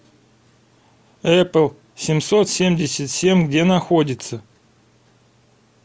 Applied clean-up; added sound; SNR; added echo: none; none; none; none.